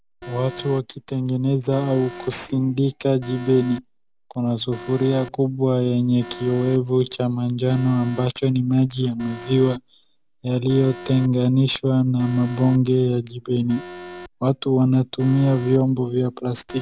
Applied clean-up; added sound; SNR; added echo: none; Alarm; 19 dB; none.